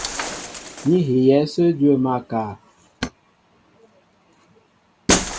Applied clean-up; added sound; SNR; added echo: none; Shatter; 7 dB; none.